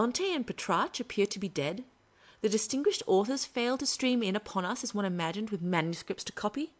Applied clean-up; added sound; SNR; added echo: none; none; none; none.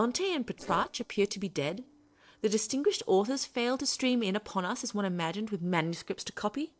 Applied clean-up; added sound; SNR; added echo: neural separator model SepFormer DNS4.